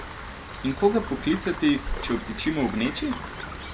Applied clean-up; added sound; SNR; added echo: none; Rain; 8 dB; none.